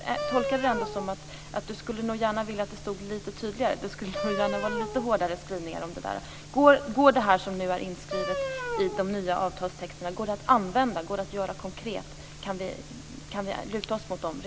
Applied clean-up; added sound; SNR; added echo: none; Wind instrument, woodwind instrument; 7 dB; none.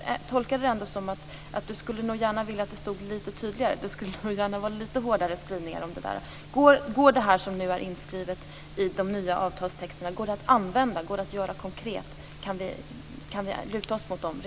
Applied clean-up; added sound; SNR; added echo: none; none; none; none.